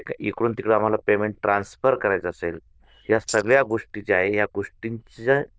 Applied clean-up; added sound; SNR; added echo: neural diffusion model UNIVERSE++.